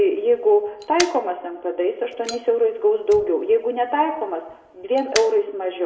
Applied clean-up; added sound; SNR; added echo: none; Fire; 16 dB; reverberation time 0.9 s.